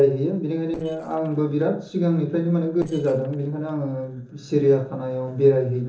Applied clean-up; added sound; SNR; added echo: neural separator model SepFormer DNS4.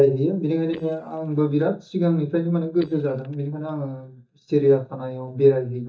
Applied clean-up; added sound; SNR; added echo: neural mask model DeepFilterNet 3.